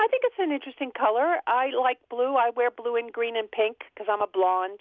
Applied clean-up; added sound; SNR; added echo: none; none; none; none.